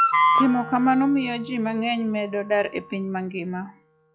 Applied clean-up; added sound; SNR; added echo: classical method log-MMSE.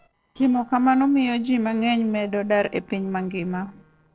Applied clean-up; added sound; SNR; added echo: neural separator model SepFormer DNS4.